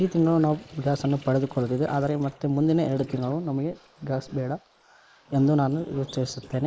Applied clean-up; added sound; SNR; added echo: neural mask model Resemble Enhance denoiser.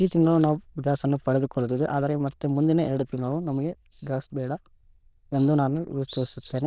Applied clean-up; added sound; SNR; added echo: neural diffusion model UNIVERSE++.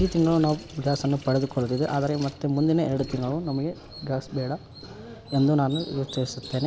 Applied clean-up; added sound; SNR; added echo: none; Sink (filling or washing) / Water tap, faucet; 18 dB; none.